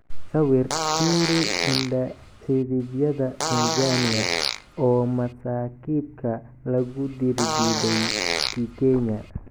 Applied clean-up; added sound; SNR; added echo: none; Fart; 3 dB; none.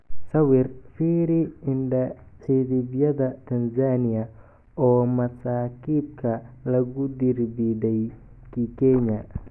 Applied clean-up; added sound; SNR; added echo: none; none; none; none.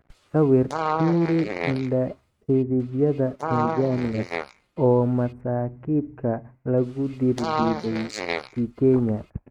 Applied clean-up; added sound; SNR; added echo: neural mask model RNNoise.